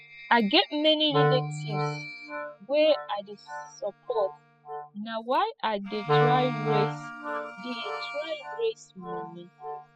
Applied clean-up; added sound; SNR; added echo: classical method spectral subtraction.